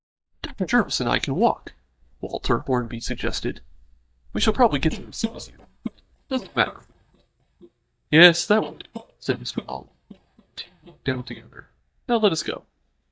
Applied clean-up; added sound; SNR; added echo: neural mask model DeepFilterNet 3.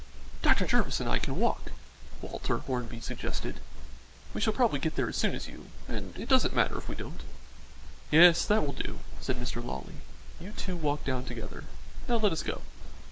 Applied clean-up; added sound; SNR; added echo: none; none; none; none.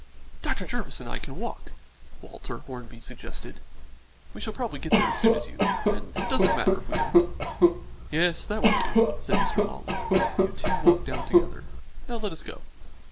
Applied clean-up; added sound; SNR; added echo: none; Cough; -3 dB; none.